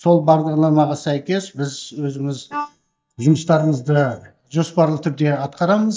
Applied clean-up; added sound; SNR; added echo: neural mask model DeepFilterNet 3.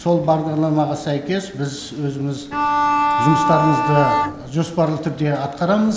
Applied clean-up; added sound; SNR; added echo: none; Bowed string instrument; -2 dB; none.